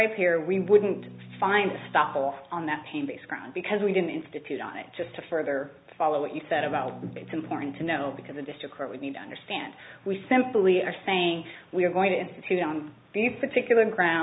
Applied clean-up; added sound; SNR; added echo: none; Electric guitar / Strum; 17 dB; none.